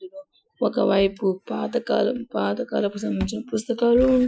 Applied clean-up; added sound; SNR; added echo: classical method Wiener filter.